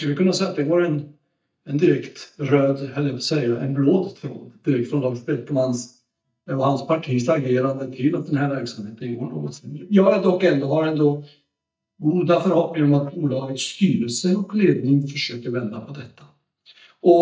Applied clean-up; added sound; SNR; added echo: neural mask model DeepFilterNet 3.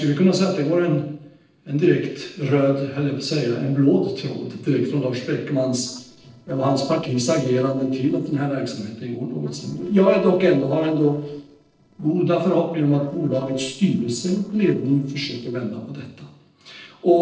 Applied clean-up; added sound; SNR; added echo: neural separator model SepFormer DNS4.